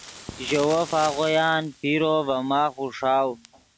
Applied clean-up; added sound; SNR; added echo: none; Fire; 17 dB; none.